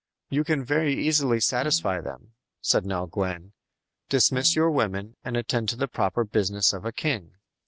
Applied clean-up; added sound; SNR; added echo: none; Bowed string instrument; 19 dB; none.